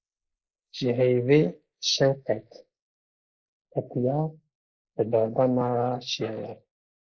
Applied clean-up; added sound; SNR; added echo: neural mask model Resemble Enhance denoiser.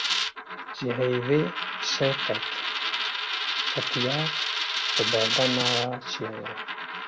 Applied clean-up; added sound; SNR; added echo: none; Coin (dropping); -1 dB; none.